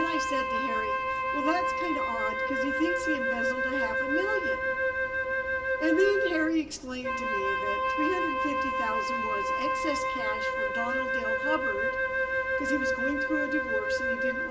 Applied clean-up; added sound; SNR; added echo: none; Wind instrument, woodwind instrument; -4 dB; reverberation time 1.6 s.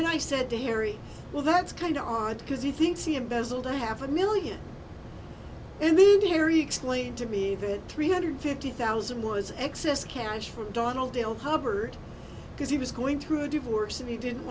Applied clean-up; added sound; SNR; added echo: none; none; none; none.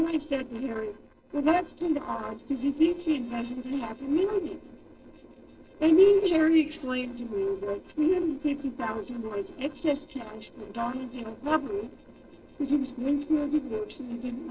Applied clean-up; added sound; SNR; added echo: neural separator model SepFormer DNS4.